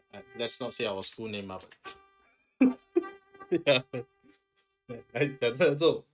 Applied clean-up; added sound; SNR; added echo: neural mask model RNNoise.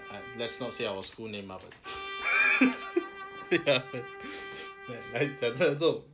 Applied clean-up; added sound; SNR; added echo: none; Trumpet; 12 dB; none.